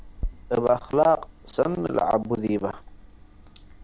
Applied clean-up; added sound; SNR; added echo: none; Chewing, mastication; 14 dB; none.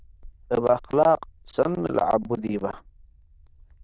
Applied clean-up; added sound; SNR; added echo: neural diffusion model UNIVERSE++.